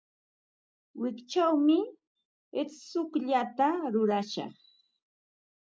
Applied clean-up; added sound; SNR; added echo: none; none; none; none.